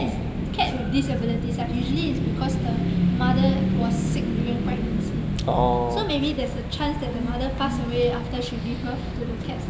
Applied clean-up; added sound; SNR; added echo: none; none; none; none.